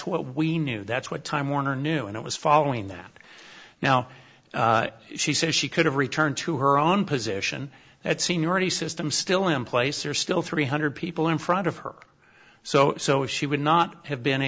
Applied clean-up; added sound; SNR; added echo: none; none; none; none.